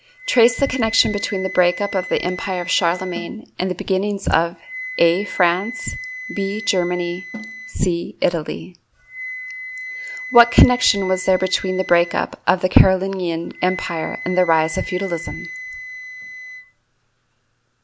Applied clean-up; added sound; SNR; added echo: none; Wind instrument, woodwind instrument + Snare drum; 13 dB; none.